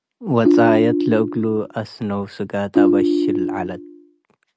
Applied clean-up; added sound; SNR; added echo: none; Ringtone; -4 dB; none.